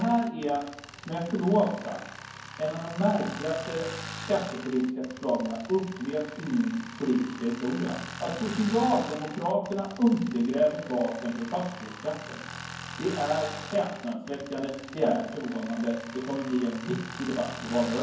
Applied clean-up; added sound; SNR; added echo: none; Tools; 13 dB; reverberation time 0.9 s.